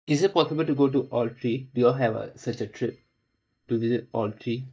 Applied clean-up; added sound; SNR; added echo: neural mask model DeepFilterNet 3.